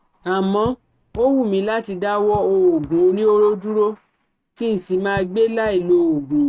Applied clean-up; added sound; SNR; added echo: neural mask model RNNoise.